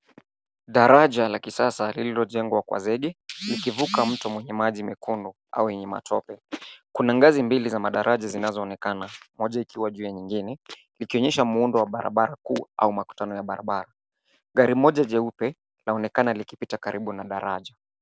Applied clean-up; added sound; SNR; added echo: none; none; none; none.